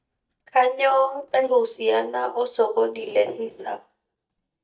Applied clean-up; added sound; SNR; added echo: neural mask model DeepFilterNet 3.